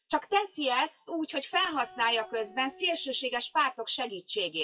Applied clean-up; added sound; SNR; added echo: classical method WPE with log-MMSE.